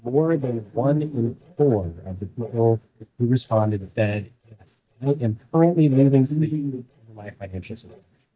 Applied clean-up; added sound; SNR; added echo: neural mask model DeepFilterNet 3.